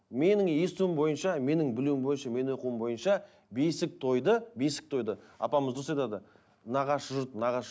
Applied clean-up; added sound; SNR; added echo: none; none; none; none.